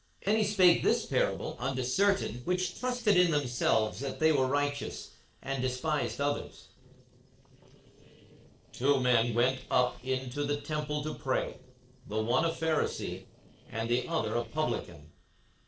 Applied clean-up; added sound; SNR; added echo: neural separator model SepFormer DNS4.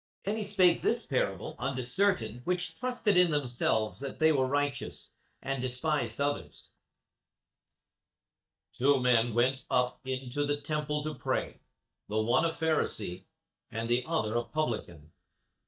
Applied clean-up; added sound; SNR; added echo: neural mask model DeepFilterNet 3.